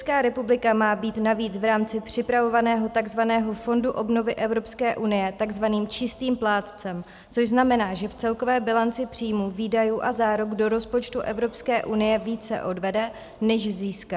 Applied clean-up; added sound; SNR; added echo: none; none; none; none.